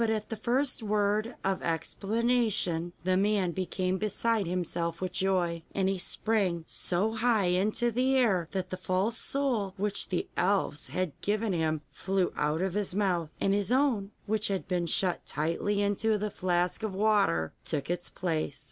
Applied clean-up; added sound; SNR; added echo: none; none; none; none.